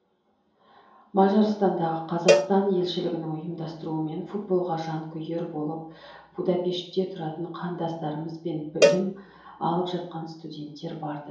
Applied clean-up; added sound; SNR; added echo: none; Cowbell; -1 dB; reverberation time 2.8 s.